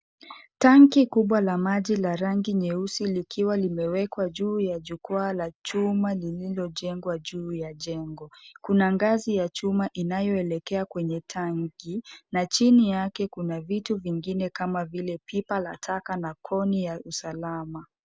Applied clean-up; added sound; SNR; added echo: none; none; none; none.